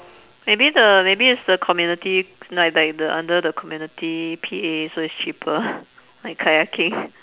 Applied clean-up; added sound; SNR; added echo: none; none; none; none.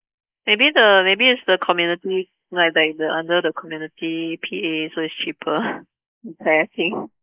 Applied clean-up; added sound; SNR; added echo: neural mask model Resemble Enhance denoiser.